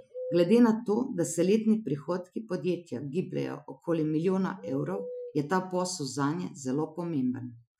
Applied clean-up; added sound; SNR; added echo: classical method Wiener filter.